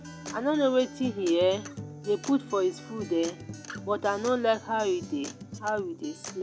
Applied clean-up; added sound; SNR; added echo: none; Acoustic guitar; 13 dB; none.